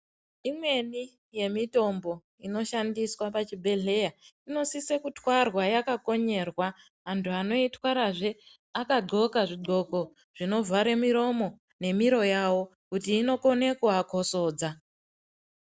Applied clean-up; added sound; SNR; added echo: none; none; none; none.